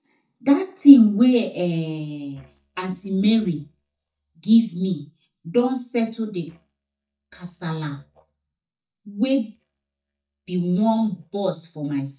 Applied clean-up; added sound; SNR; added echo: neural mask model DeepFilterNet 3.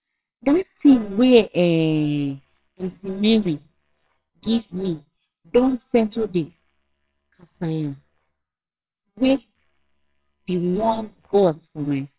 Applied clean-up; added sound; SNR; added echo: neural separator model SepFormer WHAMR!.